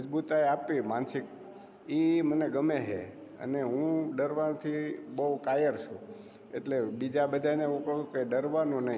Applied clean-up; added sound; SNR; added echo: none; none; none; none.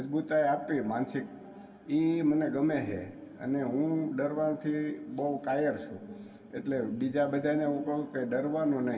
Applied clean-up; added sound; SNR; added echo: none; none; none; reverberation time 0.2 s.